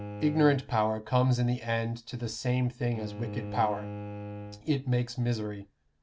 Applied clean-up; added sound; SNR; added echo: none; Bowed string instrument; 12 dB; none.